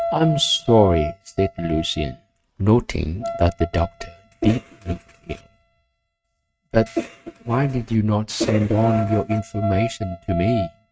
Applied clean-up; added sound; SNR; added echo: neural mask model RNNoise.